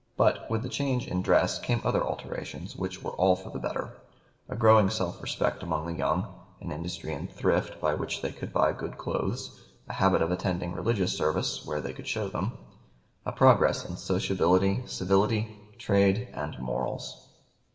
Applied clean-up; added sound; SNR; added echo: none; none; none; reverberation time 0.9 s.